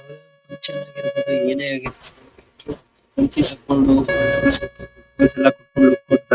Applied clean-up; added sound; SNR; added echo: neural mask model RNNoise.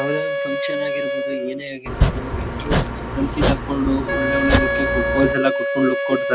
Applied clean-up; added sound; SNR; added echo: none; Wind instrument, woodwind instrument + Domestic sounds, home sounds; -3 dB; none.